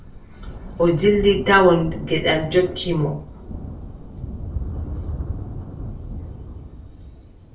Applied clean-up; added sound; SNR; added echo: none; Thunder; 9 dB; reverberation time 0.3 s.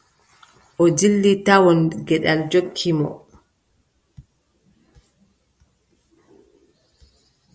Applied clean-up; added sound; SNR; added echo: none; none; none; none.